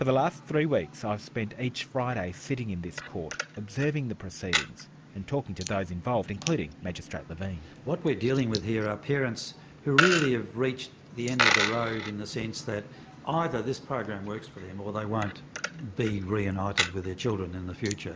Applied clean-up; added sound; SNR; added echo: none; Coin (dropping); 5 dB; none.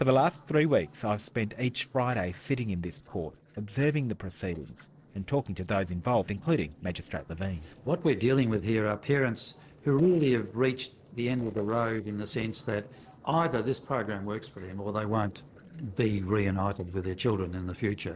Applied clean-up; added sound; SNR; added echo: neural separator model SepFormer DNS4.